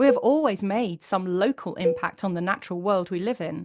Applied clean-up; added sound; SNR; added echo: neural mask model DeepFilterNet 3.